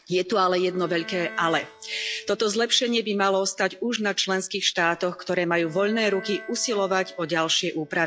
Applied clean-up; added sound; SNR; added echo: classical method log-MMSE.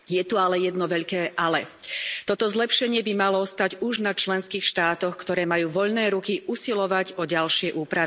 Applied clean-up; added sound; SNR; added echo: none; none; none; none.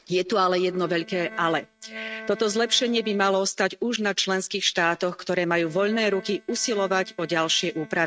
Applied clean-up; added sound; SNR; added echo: neural mask model RNNoise.